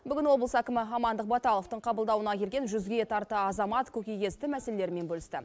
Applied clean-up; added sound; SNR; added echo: none; none; none; none.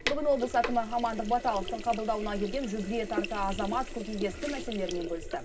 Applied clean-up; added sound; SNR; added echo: none; Sink (filling or washing); 6 dB; reverberation time 0.4 s.